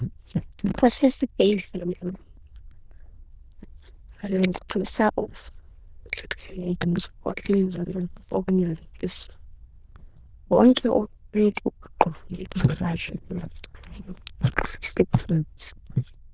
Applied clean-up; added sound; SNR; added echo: neural diffusion model UNIVERSE++.